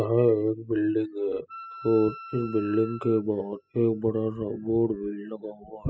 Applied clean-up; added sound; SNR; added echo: classical method spectral subtraction.